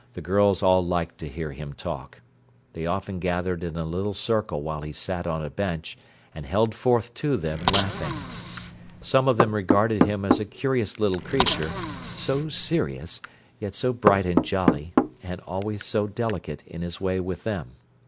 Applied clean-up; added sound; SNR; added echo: none; Knock / Wood + Bicycle; 1 dB; none.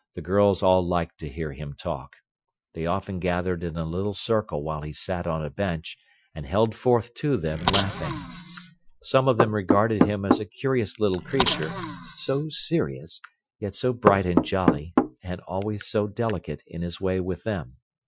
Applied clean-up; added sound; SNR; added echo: classical method Wiener filter.